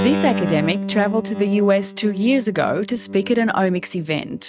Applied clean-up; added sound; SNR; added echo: neural mask model RNNoise.